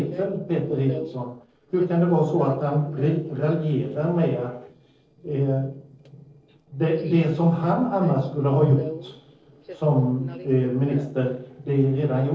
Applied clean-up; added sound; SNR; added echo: neural separator model SepFormer DNS4.